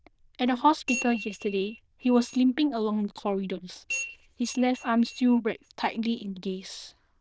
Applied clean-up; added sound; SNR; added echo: neural diffusion model UNIVERSE++.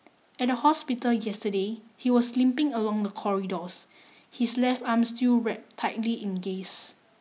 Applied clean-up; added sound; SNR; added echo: none; none; none; none.